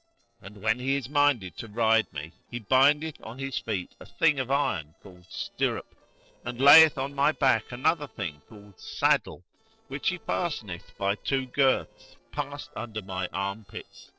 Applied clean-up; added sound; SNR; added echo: neural separator model SepFormer DNS4.